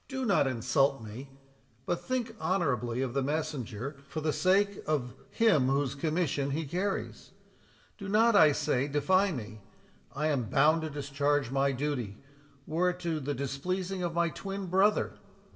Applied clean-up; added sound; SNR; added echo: none; none; none; reverberation time 0.8 s.